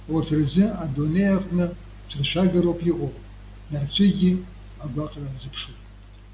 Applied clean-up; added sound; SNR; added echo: none; none; none; none.